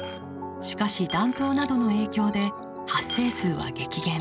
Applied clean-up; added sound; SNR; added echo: none; Coin (dropping); 17 dB; none.